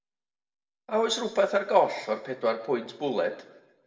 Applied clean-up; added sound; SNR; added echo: none; none; none; reverberation time 0.8 s.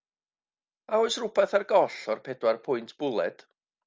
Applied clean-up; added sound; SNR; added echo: none; none; none; none.